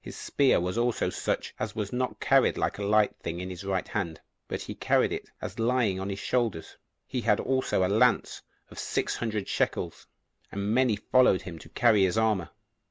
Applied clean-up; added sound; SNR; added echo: none; none; none; none.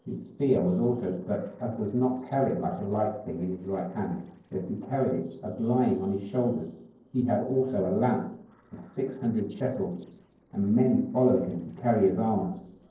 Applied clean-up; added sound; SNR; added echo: neural separator model SepFormer DNS4.